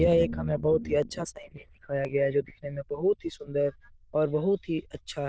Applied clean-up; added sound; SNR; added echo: neural diffusion model UNIVERSE++.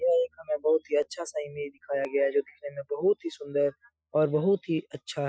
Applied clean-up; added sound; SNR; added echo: classical method Wiener filter.